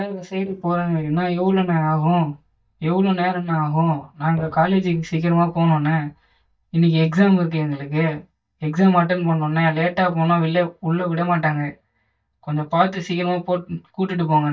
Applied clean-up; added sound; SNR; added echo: neural mask model DeepFilterNet 3.